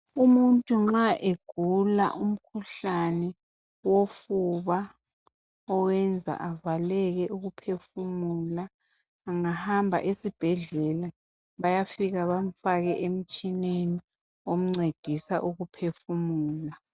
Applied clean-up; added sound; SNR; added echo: none; none; none; none.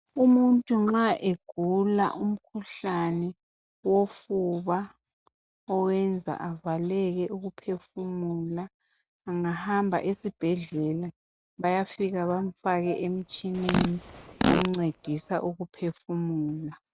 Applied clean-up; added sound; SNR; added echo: none; Fart; 3 dB; none.